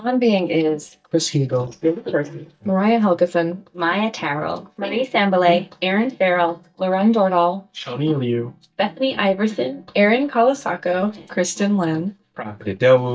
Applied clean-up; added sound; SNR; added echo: neural mask model DeepFilterNet 3.